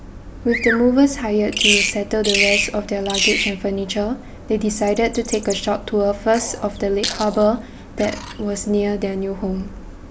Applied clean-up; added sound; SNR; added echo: none; Bird vocalization, bird call, bird song; 6 dB; none.